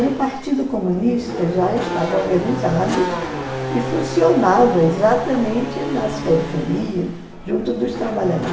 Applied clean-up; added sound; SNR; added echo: none; Race car, auto racing / Accelerating, revving, vroom; 8 dB; reverberation time 0.8 s.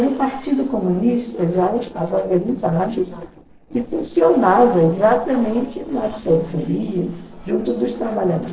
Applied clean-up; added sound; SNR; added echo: neural separator model SepFormer DNS4.